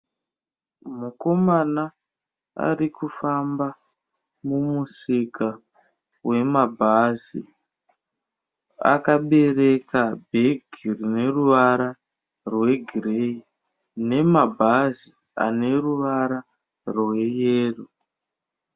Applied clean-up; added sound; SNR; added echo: none; none; none; none.